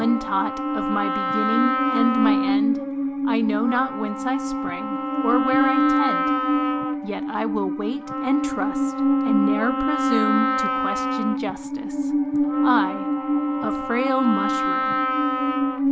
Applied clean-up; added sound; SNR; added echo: none; Musical instrument + Wind instrument, woodwind instrument; -4 dB; none.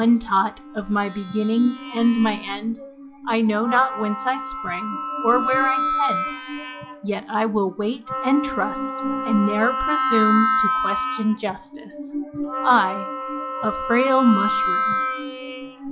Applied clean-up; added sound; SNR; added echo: classical method log-MMSE.